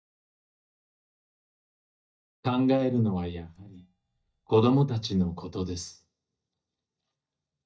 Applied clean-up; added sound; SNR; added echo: neural mask model DeepFilterNet 3.